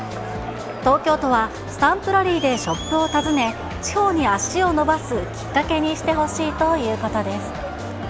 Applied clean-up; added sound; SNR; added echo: none; Crowd; 11 dB; none.